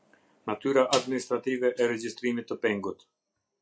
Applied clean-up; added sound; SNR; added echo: classical method log-MMSE.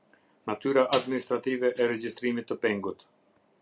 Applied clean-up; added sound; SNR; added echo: none; Snare drum; 8 dB; none.